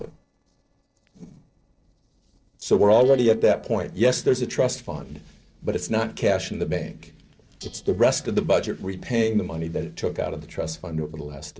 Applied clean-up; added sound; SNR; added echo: neural separator model SepFormer DNS4.